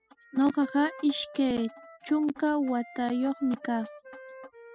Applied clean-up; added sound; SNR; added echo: classical method spectral subtraction.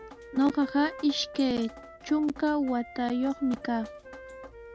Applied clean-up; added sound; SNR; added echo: none; Wind instrument, woodwind instrument + Drip; 16 dB; none.